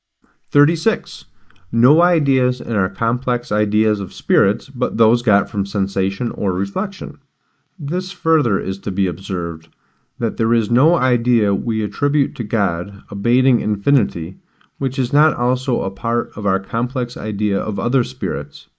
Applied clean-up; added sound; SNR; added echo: neural mask model Resemble Enhance denoiser.